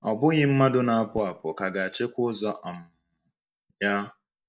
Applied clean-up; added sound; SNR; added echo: neural mask model DeepFilterNet 3.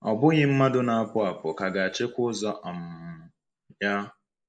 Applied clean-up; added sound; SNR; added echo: neural mask model Resemble Enhance denoiser.